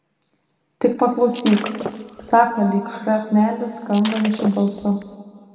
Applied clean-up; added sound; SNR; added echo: none; Shatter; 11 dB; reverberation time 1.7 s.